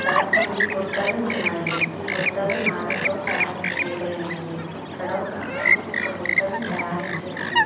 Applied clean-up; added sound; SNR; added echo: none; Chirp, tweet; -3 dB; reverberation time 1.2 s.